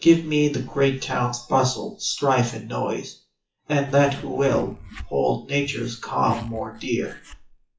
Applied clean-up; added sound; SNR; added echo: classical method WPE with log-MMSE.